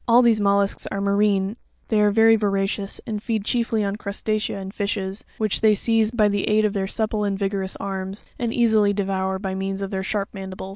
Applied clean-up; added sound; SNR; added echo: neural mask model Resemble Enhance denoiser.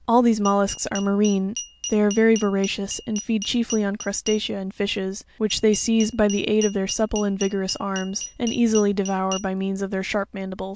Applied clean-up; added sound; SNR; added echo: none; Glass; 14 dB; none.